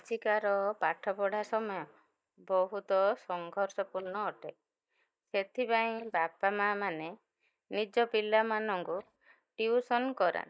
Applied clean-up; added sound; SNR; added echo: neural mask model DeepFilterNet 3.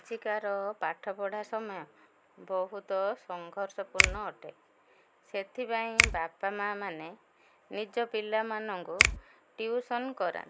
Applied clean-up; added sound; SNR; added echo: none; Finger snapping; -3 dB; none.